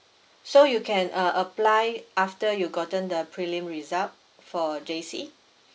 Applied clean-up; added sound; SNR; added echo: none; none; none; none.